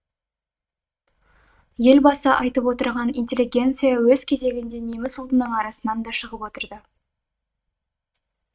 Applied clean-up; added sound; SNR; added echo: neural mask model RNNoise.